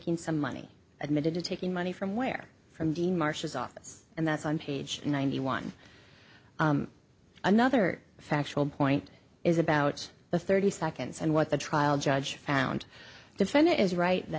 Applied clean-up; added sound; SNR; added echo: none; none; none; none.